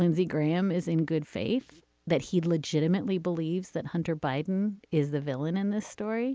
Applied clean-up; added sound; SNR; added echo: none; none; none; none.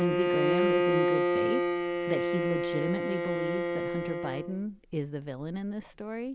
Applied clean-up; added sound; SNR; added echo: none; Bowed string instrument; -5 dB; none.